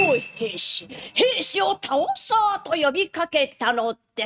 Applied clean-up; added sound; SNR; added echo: neural mask model RNNoise.